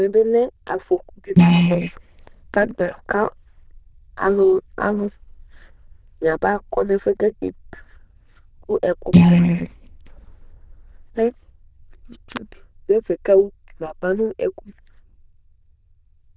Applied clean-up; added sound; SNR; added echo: neural diffusion model UNIVERSE++.